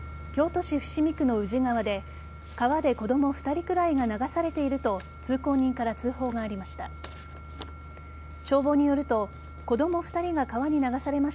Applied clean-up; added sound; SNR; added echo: none; none; none; none.